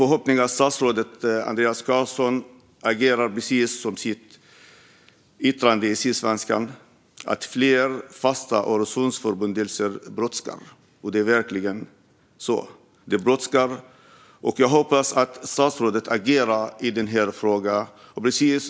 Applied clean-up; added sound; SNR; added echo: none; none; none; none.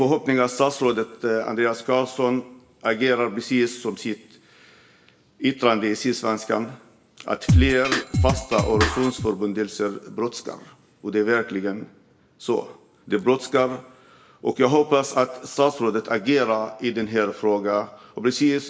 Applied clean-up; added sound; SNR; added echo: none; Drum kit; -2 dB; reverberation time 0.7 s.